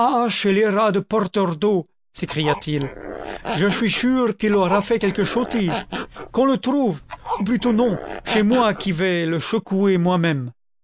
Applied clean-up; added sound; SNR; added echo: none; Zipper (clothing); 10 dB; none.